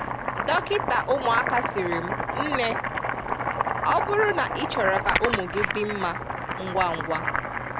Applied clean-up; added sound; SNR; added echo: none; Boiling; 0 dB; none.